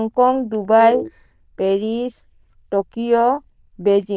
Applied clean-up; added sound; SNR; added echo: neural diffusion model UNIVERSE++.